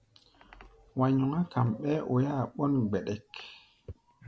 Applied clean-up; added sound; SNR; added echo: none; none; none; none.